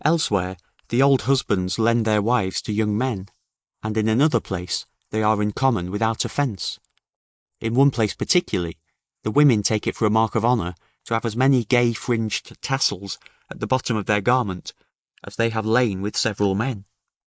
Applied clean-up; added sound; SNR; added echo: neural mask model Resemble Enhance denoiser.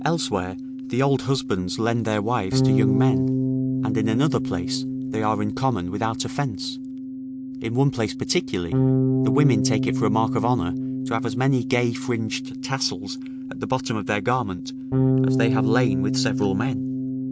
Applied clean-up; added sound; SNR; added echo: none; Bass guitar; 0 dB; none.